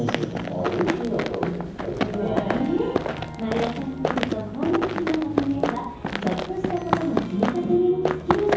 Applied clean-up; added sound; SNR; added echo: none; Run; 3 dB; reverberation time 0.9 s.